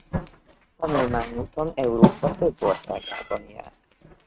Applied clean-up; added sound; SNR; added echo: neural mask model RNNoise.